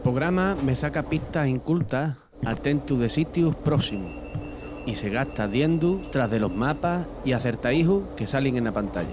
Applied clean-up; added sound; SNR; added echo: none; Alarm / Engine / Train + Walk, footsteps; 11 dB; none.